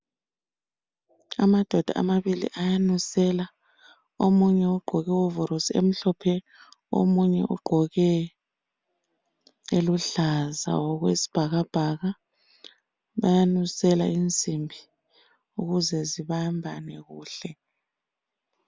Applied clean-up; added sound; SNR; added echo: none; none; none; none.